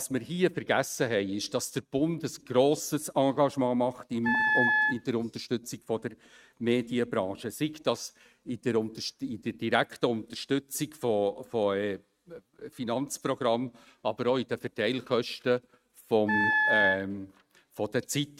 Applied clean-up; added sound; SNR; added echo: neural mask model RNNoise.